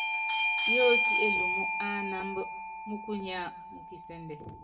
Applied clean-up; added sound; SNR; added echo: none; Bell / Doorbell; -3 dB; reverberation time 0.6 s.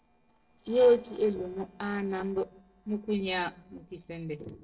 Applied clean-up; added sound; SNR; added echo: neural separator model SepFormer DNS4.